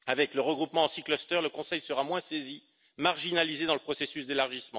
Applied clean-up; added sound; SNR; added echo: none; none; none; none.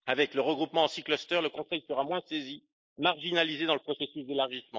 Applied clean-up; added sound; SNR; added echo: neural mask model Resemble Enhance denoiser.